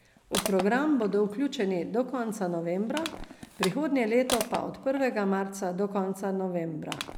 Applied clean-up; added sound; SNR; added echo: none; Crushing; 11 dB; none.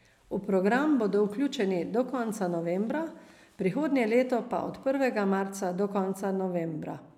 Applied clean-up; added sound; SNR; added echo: none; none; none; none.